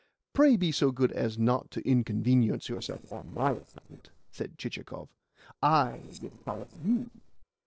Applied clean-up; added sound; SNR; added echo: neural separator model SepFormer DNS4.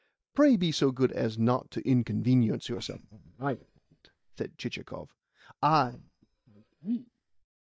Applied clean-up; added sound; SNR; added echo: neural mask model DeepFilterNet 3.